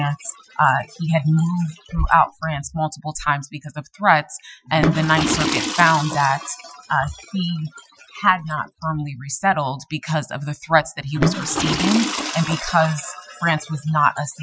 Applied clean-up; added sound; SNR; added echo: classical method Wiener filter.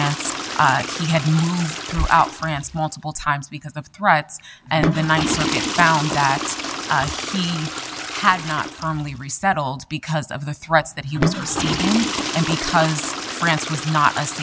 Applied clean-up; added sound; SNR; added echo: none; Toilet flush / Water; 6 dB; none.